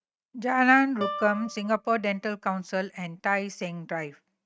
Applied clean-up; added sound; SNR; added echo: neural mask model RNNoise.